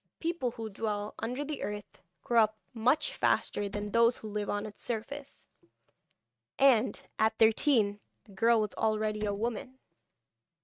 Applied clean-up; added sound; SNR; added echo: neural mask model RNNoise.